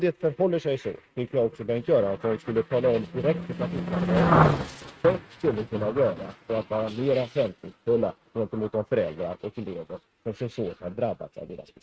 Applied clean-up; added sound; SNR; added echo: neural mask model RNNoise.